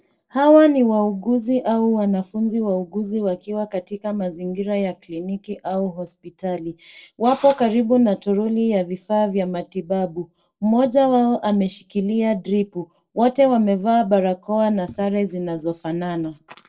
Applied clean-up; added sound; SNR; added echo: neural separator model SepFormer DNS4.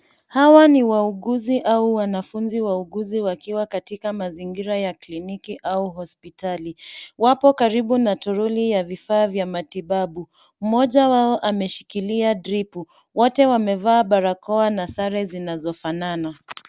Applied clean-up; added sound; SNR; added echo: none; none; none; none.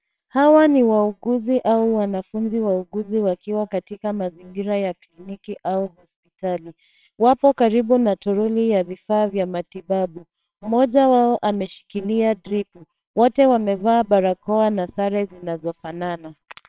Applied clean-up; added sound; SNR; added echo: neural separator model SepFormer WHAMR!.